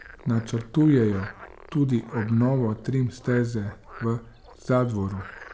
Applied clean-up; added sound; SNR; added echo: none; Frog; 19 dB; none.